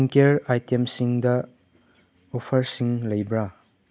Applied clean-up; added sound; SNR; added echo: none; none; none; none.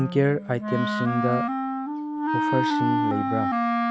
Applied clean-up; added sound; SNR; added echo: none; Wind instrument, woodwind instrument; -2 dB; none.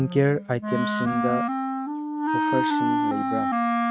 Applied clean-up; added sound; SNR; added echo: neural mask model RNNoise.